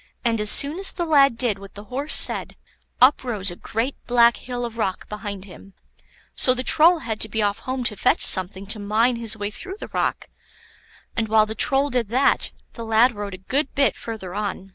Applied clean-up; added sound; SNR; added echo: none; none; none; none.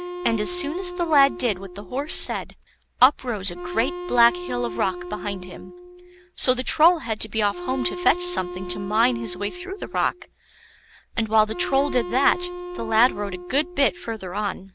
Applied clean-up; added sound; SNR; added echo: none; Wind instrument, woodwind instrument; 10 dB; none.